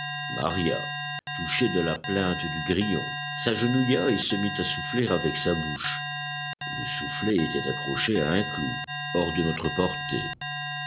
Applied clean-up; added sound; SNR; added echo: none; Alarm; 4 dB; none.